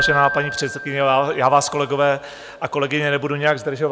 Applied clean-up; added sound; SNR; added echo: none; Keyboard (musical); 10 dB; none.